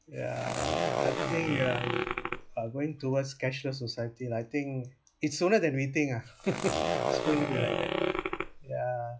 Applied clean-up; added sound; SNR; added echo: classical method log-MMSE.